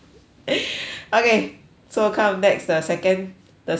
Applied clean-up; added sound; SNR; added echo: none; none; none; none.